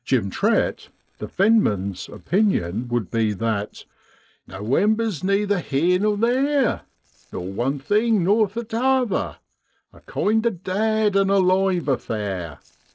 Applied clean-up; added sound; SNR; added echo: neural separator model SepFormer DNS4.